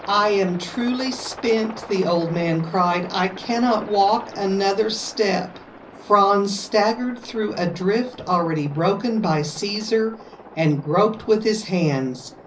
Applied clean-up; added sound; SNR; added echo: none; Aircraft; 18 dB; reverberation time 0.5 s.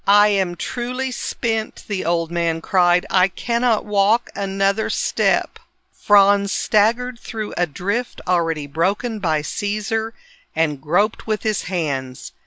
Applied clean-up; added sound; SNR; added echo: none; none; none; none.